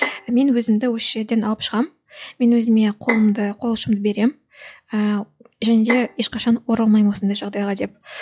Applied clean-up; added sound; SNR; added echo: classical method log-MMSE.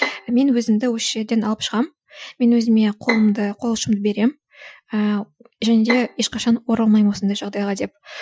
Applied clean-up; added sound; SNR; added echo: classical method Wiener filter.